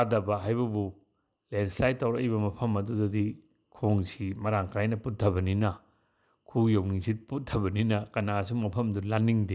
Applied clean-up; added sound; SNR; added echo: none; none; none; none.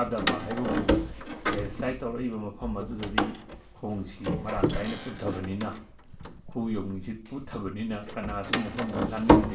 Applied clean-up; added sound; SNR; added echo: none; Door; -4 dB; reverberation time 0.3 s.